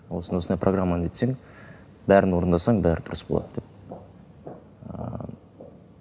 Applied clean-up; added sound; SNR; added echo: none; none; none; none.